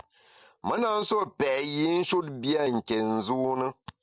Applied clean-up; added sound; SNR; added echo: none; none; none; none.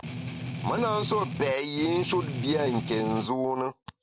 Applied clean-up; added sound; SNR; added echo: none; Strum; 6 dB; none.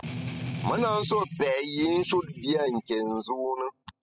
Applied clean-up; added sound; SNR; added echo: classical method spectral subtraction.